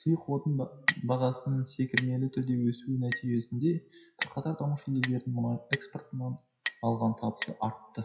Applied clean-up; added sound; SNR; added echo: classical method WPE with log-MMSE.